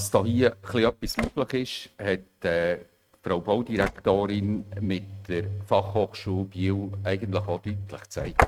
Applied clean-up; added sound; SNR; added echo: neural mask model RNNoise.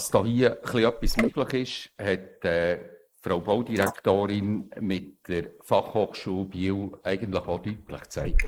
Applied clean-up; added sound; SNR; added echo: neural mask model Resemble Enhance denoiser.